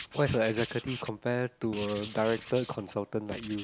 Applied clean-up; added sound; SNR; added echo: none; Writing; 13 dB; none.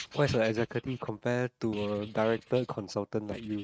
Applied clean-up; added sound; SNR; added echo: neural mask model RNNoise.